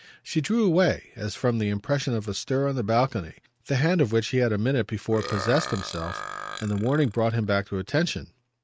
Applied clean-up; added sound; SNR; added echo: neural mask model RNNoise.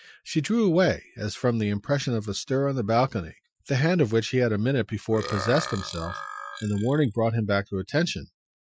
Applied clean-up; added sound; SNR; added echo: classical method Wiener filter.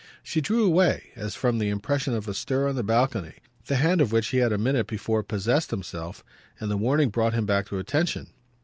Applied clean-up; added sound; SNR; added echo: none; none; none; none.